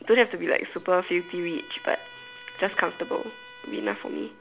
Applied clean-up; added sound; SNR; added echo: none; Trumpet; 19 dB; none.